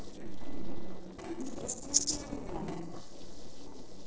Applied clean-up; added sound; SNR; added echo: neural separator model SepFormer DNS4.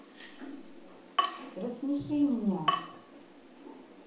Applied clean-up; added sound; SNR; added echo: none; Drip / Water tap, faucet; -1 dB; reverberation time 0.6 s.